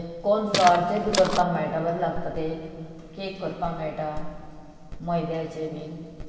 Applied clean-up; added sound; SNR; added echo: none; Walk, footsteps; 2 dB; reverberation time 2.5 s.